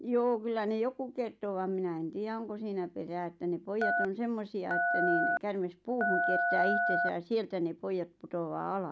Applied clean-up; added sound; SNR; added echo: none; Telephone; -3 dB; none.